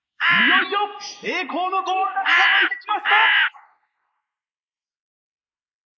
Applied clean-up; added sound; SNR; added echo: neural mask model Resemble Enhance denoiser.